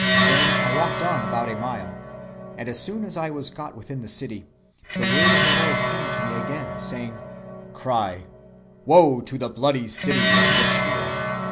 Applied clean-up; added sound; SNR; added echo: none; Plucked string instrument; -4 dB; none.